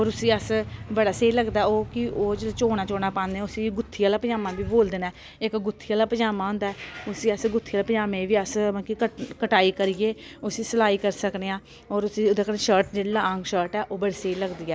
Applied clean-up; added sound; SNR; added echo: none; none; none; none.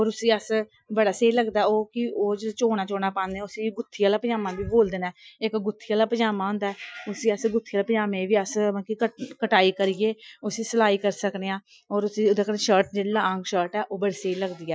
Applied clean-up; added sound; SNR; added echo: classical method Wiener filter.